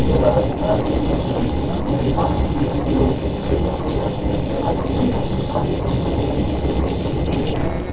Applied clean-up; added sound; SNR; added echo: neural separator model SepFormer DNS4.